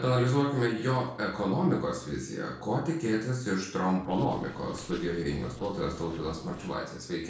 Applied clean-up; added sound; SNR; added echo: neural separator model SepFormer DNS4.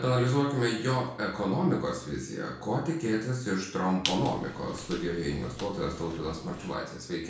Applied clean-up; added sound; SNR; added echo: none; Squeak; 11 dB; reverberation time 0.5 s.